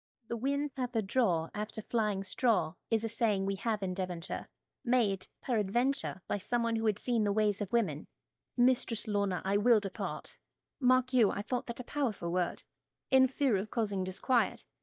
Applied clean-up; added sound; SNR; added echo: neural mask model DeepFilterNet 3.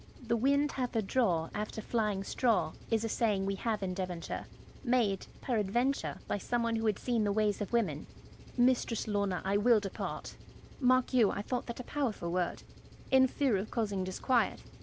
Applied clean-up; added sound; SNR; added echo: none; Engine; 20 dB; none.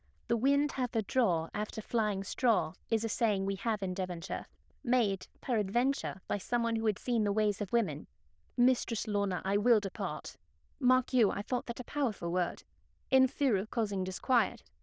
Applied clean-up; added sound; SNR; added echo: neural diffusion model UNIVERSE++.